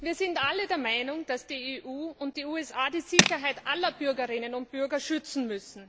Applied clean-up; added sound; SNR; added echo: none; Tools; -3 dB; none.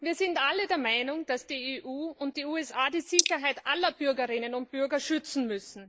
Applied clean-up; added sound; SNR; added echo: neural mask model Resemble Enhance denoiser.